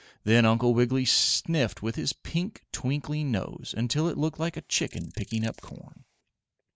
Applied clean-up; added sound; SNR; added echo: neural mask model Resemble Enhance denoiser.